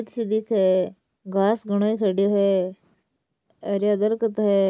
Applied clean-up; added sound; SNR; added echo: none; none; none; none.